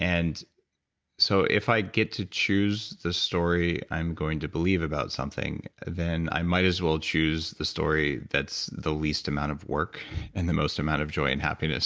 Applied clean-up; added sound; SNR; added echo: none; none; none; none.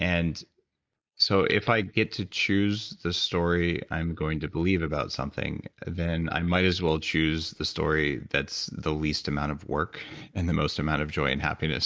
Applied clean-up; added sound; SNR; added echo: neural mask model Resemble Enhance denoiser.